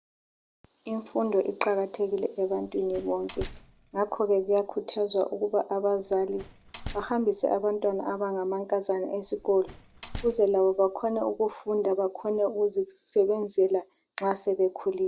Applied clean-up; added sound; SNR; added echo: none; Slam; 17 dB; none.